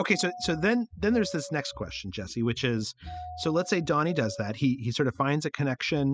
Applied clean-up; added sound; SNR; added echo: classical method spectral subtraction.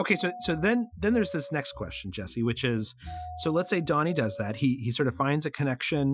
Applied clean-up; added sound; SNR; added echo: classical method Wiener filter.